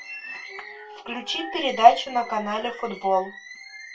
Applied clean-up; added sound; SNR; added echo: none; Bird; 17 dB; reverberation time 0.2 s.